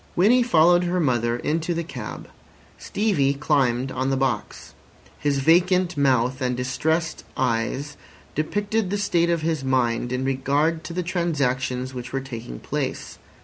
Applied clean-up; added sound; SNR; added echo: none; none; none; none.